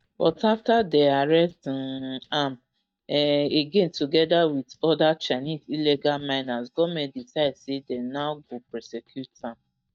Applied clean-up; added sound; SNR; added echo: neural mask model DeepFilterNet 3.